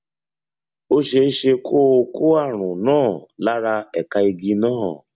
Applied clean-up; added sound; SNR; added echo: none; none; none; none.